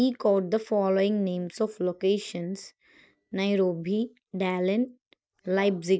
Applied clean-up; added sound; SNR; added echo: neural mask model DeepFilterNet 3.